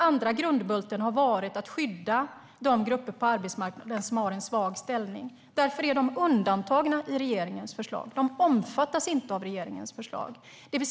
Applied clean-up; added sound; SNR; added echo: none; none; none; none.